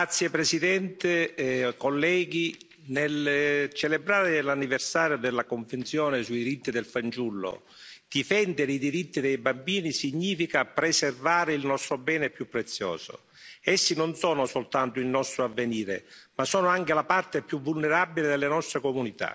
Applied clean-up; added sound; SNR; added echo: none; none; none; none.